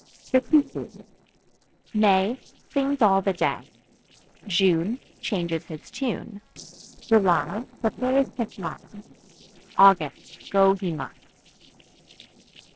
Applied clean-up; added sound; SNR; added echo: neural separator model SepFormer DNS4.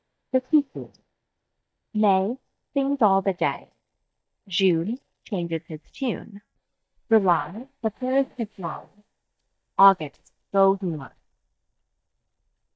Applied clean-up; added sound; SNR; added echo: neural mask model DeepFilterNet 3.